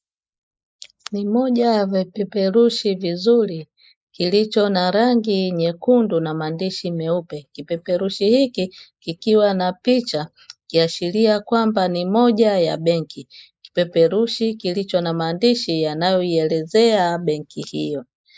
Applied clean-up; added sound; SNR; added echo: neural mask model Resemble Enhance denoiser.